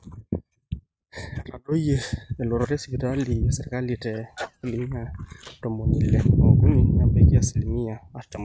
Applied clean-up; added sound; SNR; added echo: neural mask model RNNoise.